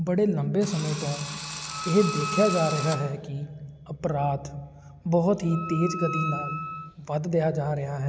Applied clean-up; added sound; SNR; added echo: none; Drill + Wind instrument, woodwind instrument; 8 dB; none.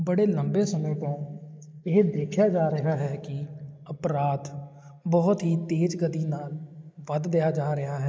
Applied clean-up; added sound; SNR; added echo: neural mask model Resemble Enhance denoiser.